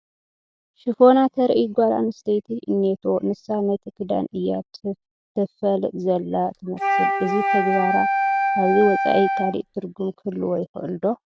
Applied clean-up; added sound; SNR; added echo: none; Wind instrument, woodwind instrument; 0 dB; none.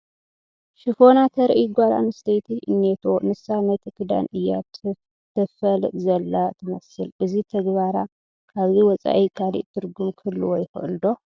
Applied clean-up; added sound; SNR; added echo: none; none; none; none.